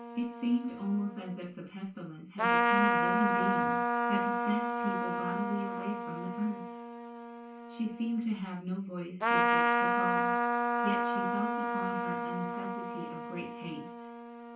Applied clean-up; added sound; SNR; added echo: none; Trumpet; -5 dB; reverberation time 0.2 s.